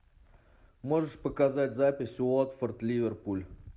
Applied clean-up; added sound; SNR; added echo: none; none; none; none.